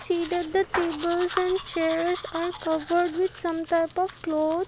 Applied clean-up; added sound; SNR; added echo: none; Domestic sounds, home sounds; 10 dB; none.